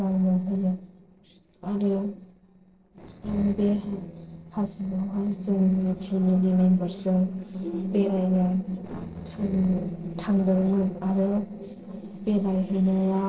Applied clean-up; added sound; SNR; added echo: neural separator model SepFormer DNS4.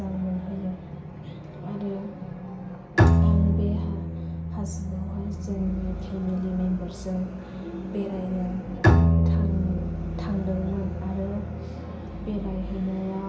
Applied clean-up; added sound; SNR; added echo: none; Bowed string instrument; -4 dB; reverberation time 0.4 s.